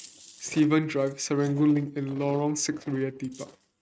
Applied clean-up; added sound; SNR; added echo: neural mask model RNNoise.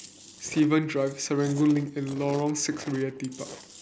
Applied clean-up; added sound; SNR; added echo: none; Chewing, mastication; 18 dB; none.